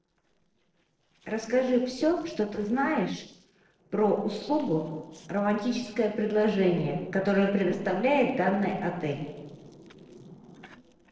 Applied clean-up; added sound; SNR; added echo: neural separator model SepFormer DNS4.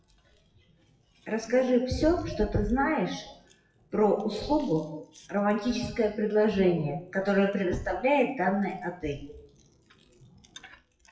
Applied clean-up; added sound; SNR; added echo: classical method WPE with log-MMSE.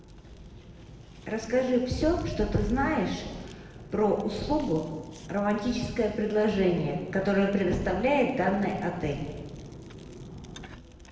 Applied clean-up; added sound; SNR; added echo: none; Fire; 18 dB; reverberation time 1.2 s.